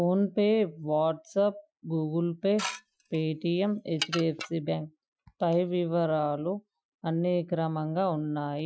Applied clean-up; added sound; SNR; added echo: classical method Wiener filter.